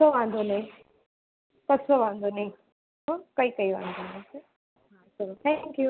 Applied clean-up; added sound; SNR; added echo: none; none; none; none.